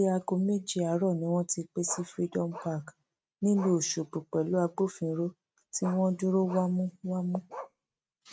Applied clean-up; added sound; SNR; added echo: neural mask model RNNoise.